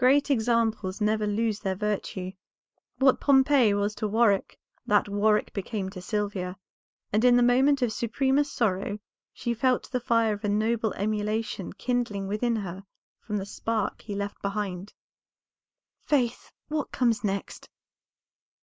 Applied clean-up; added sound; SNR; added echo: neural mask model Resemble Enhance denoiser.